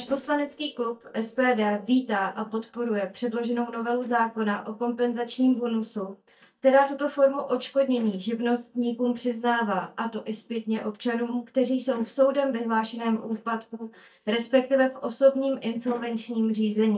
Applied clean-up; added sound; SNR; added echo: neural mask model DeepFilterNet 3.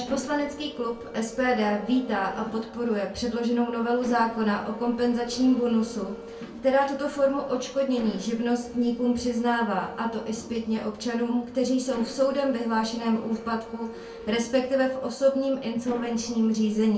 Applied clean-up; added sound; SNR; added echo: none; Mechanisms; 16 dB; reverberation time 0.3 s.